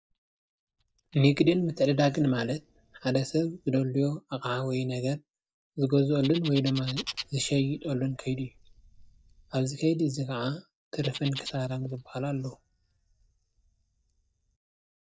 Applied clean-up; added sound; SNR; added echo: neural mask model DeepFilterNet 3.